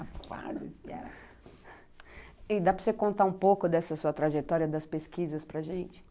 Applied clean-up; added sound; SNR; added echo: none; none; none; none.